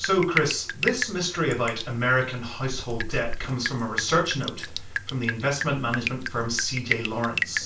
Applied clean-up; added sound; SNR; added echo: none; Drip; 5 dB; reverberation time 0.3 s.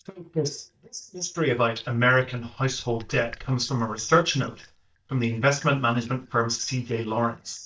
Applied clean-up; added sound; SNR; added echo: neural mask model DeepFilterNet 3.